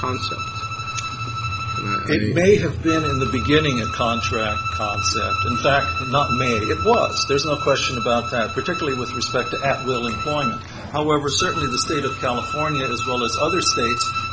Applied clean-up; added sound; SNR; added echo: none; Bowed string instrument; 4 dB; none.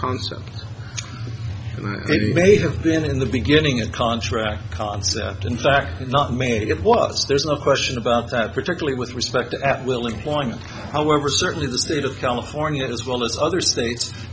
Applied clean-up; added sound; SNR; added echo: none; none; none; none.